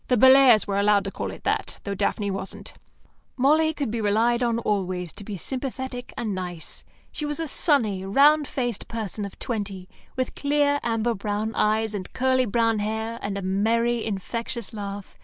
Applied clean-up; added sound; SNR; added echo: none; none; none; none.